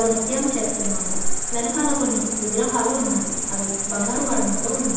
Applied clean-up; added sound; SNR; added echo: none; Cricket; -2 dB; reverberation time 1.1 s.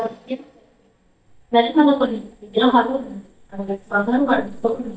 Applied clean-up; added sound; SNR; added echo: neural mask model DeepFilterNet 3.